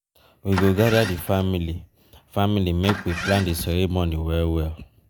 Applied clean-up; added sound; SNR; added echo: none; Engine starting; 10 dB; none.